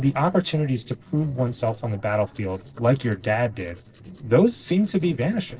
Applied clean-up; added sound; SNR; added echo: neural separator model SepFormer DNS4.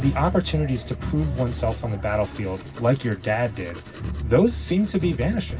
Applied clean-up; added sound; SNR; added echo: none; Writing; 18 dB; reverberation time 0.4 s.